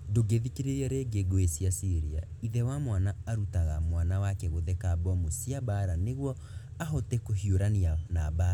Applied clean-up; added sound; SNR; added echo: none; none; none; none.